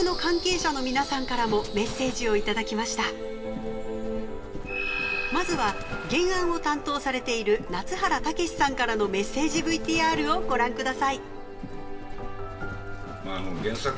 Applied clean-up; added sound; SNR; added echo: none; Livestock, farm animals, working animals; 7 dB; reverberation time 0.7 s.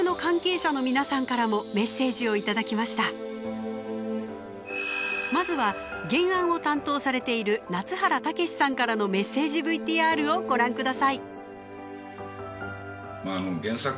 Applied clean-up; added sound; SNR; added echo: none; none; none; none.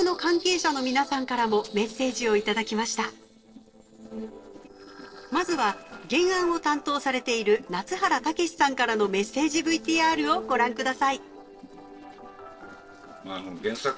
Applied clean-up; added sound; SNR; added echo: neural separator model SepFormer DNS4.